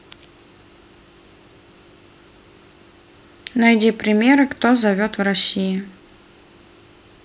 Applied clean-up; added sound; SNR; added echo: none; none; none; none.